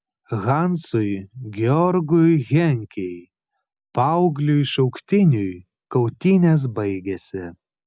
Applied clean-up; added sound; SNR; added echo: none; none; none; none.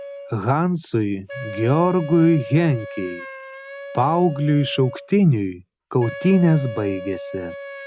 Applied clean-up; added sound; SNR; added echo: none; Wind instrument, woodwind instrument; 14 dB; none.